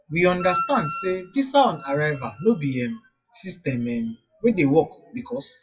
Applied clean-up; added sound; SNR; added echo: classical method WPE with log-MMSE.